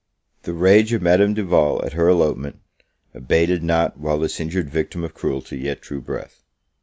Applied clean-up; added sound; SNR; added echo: none; none; none; none.